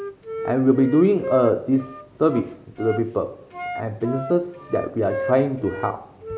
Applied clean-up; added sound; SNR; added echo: none; Wind instrument, woodwind instrument; 11 dB; none.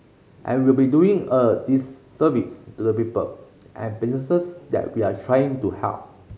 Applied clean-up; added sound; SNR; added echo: none; none; none; none.